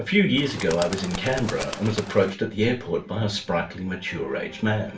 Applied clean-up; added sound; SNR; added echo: none; Bird; 10 dB; reverberation time 0.3 s.